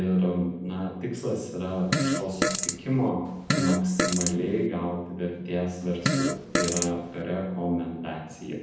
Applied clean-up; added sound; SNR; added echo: none; Fart; 0 dB; reverberation time 0.9 s.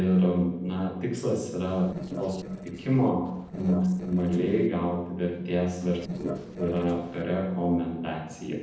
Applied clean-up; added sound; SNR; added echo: neural separator model SepFormer DNS4.